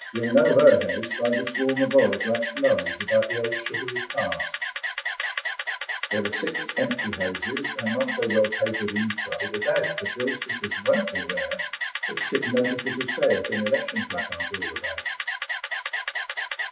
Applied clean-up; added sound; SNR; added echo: classical method WPE with log-MMSE.